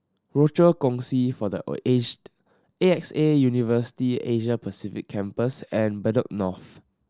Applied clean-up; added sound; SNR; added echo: none; none; none; none.